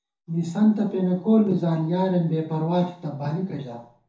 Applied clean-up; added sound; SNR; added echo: none; none; none; reverberation time 0.7 s.